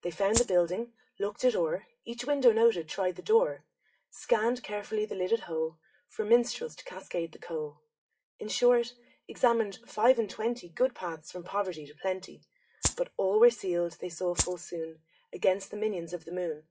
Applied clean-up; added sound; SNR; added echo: classical method WPE with log-MMSE.